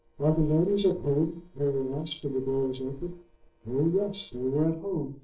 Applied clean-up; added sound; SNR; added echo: neural separator model SepFormer DNS4.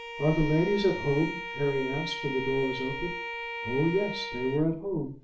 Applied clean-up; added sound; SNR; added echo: none; Bowed string instrument; 8 dB; reverberation time 0.4 s.